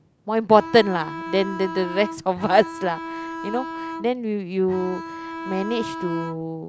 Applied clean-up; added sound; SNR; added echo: none; Bowed string instrument; 9 dB; none.